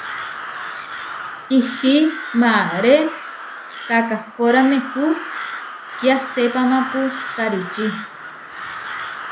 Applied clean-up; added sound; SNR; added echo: none; Crow; 10 dB; none.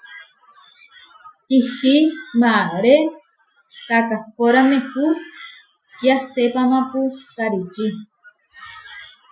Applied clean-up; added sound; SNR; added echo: classical method Wiener filter.